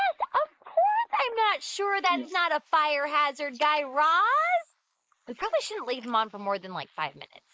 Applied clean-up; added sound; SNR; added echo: neural mask model Resemble Enhance denoiser.